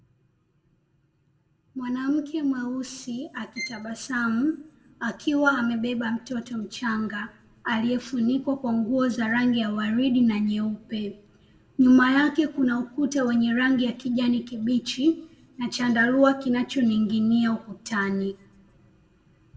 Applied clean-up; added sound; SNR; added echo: none; Bowed string instrument; 16 dB; reverberation time 0.5 s.